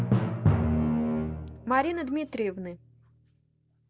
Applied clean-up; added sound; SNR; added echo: none; Drum; -4 dB; none.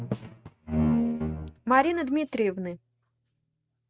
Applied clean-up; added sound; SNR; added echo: neural mask model RNNoise.